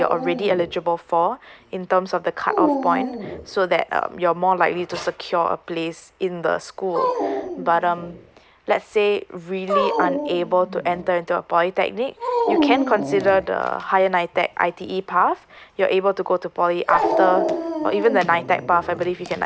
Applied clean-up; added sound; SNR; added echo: none; Dog; 6 dB; none.